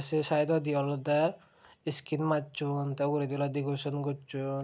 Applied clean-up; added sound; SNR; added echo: none; none; none; none.